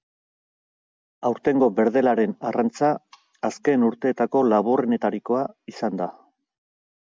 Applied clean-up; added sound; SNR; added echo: none; none; none; none.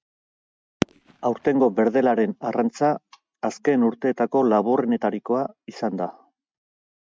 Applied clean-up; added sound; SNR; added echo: neural mask model RNNoise.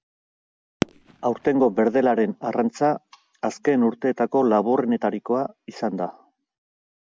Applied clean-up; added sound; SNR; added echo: none; Fireworks; 9 dB; none.